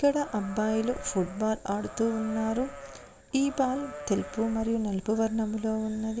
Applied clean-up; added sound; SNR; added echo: none; Livestock, farm animals, working animals; 15 dB; none.